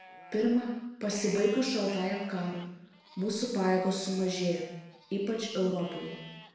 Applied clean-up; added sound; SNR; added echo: none; Livestock, farm animals, working animals; 19 dB; reverberation time 0.9 s.